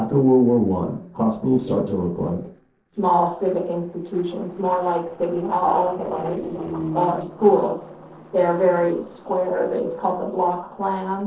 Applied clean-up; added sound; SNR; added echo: neural separator model SepFormer DNS4.